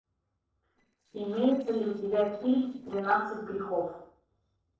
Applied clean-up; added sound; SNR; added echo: neural separator model SepFormer DNS4.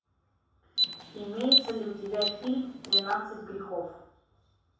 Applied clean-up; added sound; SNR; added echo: none; Alarm; -3 dB; reverberation time 0.7 s.